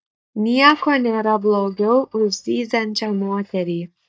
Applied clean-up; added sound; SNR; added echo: neural mask model DeepFilterNet 3.